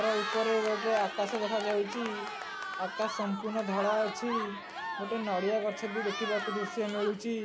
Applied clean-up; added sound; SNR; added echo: none; Cheering; 5 dB; none.